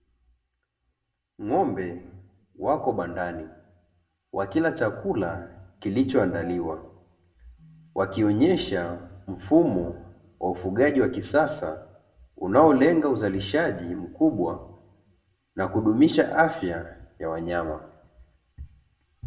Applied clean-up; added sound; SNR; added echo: none; none; none; reverberation time 0.5 s.